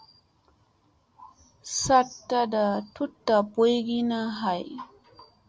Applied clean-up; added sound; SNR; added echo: none; none; none; none.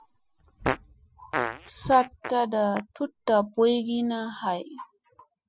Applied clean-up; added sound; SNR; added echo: classical method spectral subtraction.